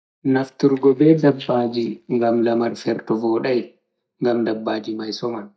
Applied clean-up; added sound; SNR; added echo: neural mask model DeepFilterNet 3.